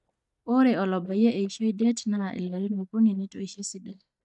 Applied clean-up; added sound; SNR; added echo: neural mask model DeepFilterNet 3.